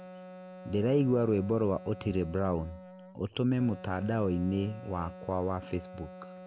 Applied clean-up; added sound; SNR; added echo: none; Wind instrument, woodwind instrument; 16 dB; none.